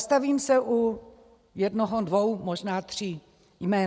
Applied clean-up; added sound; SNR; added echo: none; none; none; none.